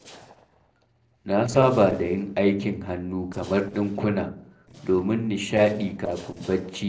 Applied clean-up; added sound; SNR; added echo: neural separator model SepFormer DNS4.